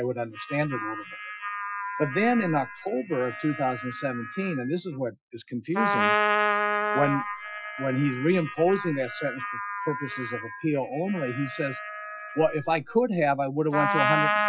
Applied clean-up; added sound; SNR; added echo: classical method Wiener filter.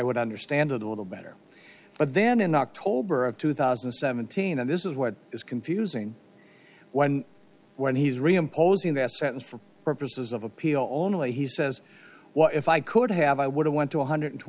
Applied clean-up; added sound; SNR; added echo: none; none; none; none.